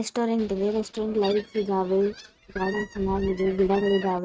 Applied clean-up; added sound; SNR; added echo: neural mask model RNNoise.